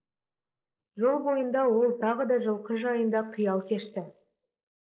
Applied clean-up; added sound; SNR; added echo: neural mask model Resemble Enhance denoiser.